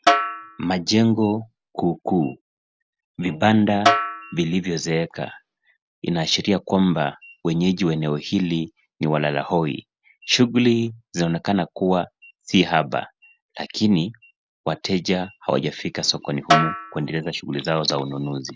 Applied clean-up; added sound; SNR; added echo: none; Snare drum; 3 dB; none.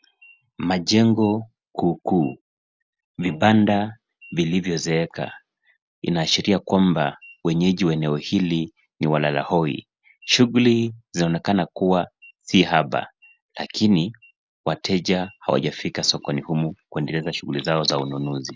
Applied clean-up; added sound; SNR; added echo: none; none; none; none.